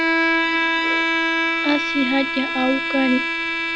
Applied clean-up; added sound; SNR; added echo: none; Bowed string instrument; -4 dB; none.